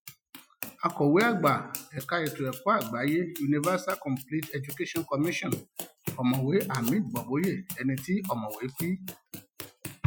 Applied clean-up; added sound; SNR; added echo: classical method Wiener filter.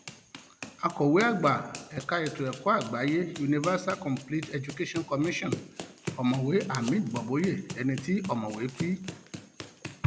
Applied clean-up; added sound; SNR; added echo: none; Run; 11 dB; none.